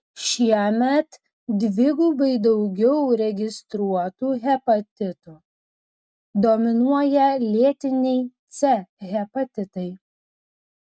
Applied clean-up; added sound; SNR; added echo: none; none; none; none.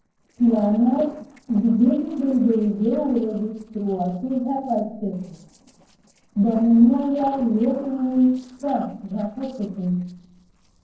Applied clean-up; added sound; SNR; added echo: neural separator model SepFormer DNS4.